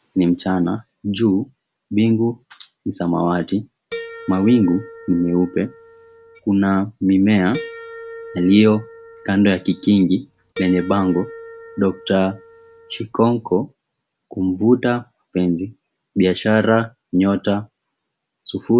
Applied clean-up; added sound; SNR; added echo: none; Harp; 17 dB; none.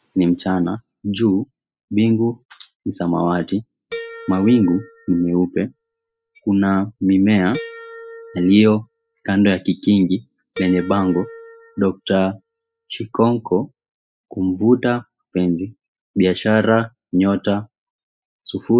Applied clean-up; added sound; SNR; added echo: classical method spectral subtraction.